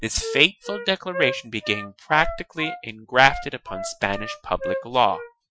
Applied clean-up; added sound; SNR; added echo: classical method Wiener filter.